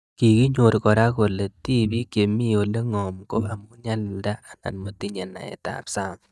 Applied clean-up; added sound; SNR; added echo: neural mask model DeepFilterNet 3.